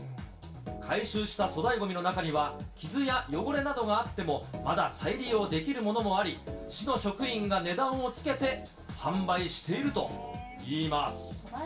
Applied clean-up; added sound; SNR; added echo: none; none; none; reverberation time 0.3 s.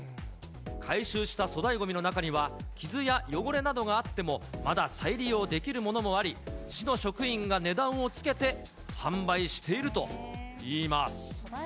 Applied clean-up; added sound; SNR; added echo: none; none; none; none.